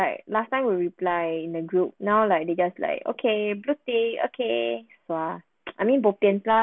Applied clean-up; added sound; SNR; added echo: none; none; none; none.